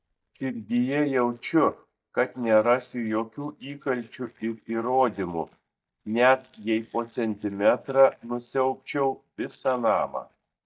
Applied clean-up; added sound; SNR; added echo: neural mask model DeepFilterNet 3.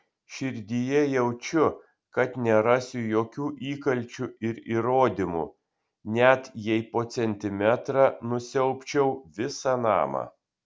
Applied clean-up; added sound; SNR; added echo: none; none; none; none.